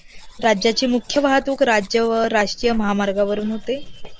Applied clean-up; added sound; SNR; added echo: none; Domestic sounds, home sounds; 14 dB; none.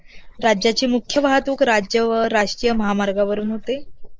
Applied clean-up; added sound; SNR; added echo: neural mask model Resemble Enhance denoiser.